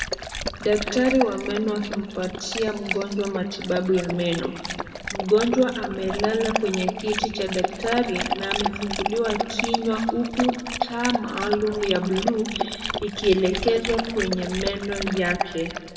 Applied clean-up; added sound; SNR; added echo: none; Dog; 5 dB; reverberation time 1.9 s.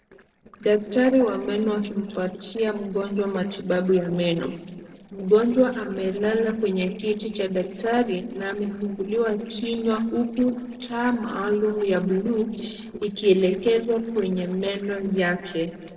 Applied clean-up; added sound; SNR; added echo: neural separator model SepFormer DNS4.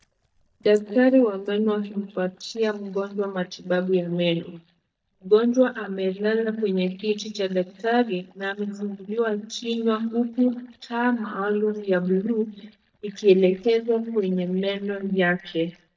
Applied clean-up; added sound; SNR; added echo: neural mask model DeepFilterNet 3.